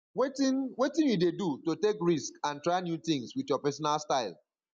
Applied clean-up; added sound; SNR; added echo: none; none; none; none.